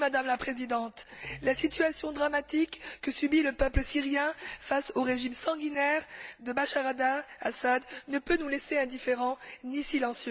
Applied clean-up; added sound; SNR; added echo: none; none; none; none.